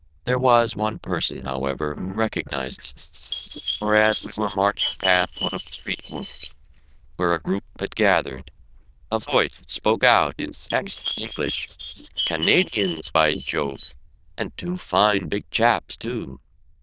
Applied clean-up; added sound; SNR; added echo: neural diffusion model UNIVERSE++.